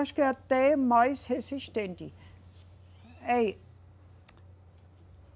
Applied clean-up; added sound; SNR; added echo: none; none; none; none.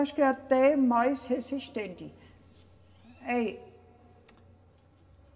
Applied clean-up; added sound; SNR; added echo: none; none; none; reverberation time 2.8 s.